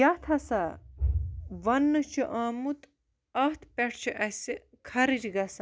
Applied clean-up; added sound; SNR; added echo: none; none; none; none.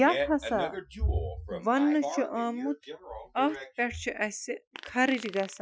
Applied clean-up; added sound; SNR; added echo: classical method Wiener filter.